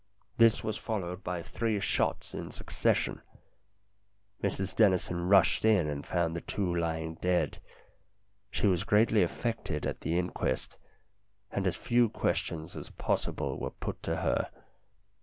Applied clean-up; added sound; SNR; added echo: none; none; none; none.